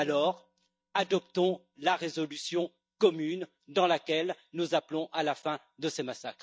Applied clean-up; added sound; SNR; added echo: neural mask model DeepFilterNet 3.